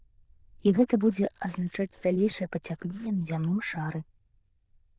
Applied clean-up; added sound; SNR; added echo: neural diffusion model UNIVERSE++.